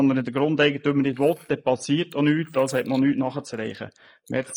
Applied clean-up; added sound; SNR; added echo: neural mask model Resemble Enhance denoiser.